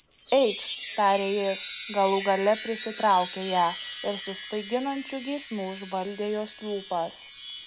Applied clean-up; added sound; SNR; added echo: none; Chime; 3 dB; none.